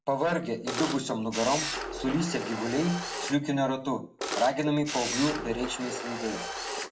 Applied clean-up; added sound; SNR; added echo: none; Camera; 5 dB; reverberation time 0.3 s.